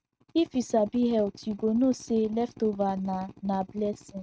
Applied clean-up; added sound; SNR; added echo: neural mask model RNNoise.